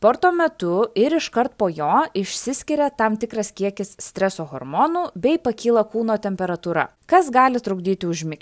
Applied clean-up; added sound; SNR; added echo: none; none; none; none.